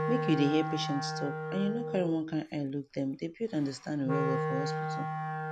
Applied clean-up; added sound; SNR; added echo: none; Wind instrument, woodwind instrument; 2 dB; none.